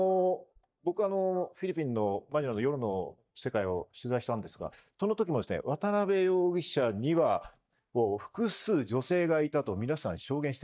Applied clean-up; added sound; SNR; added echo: neural mask model DeepFilterNet 3.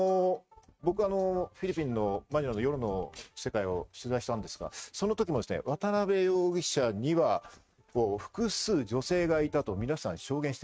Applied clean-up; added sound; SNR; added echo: neural mask model RNNoise.